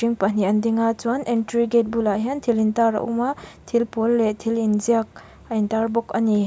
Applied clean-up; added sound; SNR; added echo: none; none; none; none.